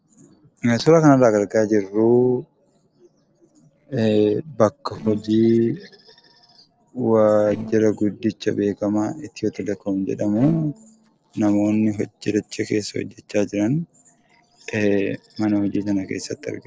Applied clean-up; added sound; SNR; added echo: neural separator model SepFormer DNS4.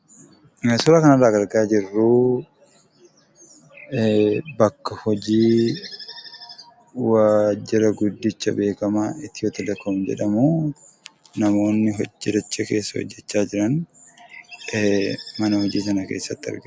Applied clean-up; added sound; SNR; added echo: none; none; none; none.